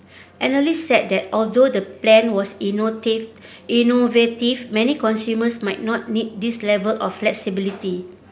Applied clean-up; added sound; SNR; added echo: none; none; none; none.